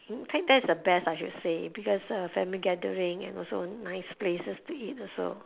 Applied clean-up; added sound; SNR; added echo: none; none; none; none.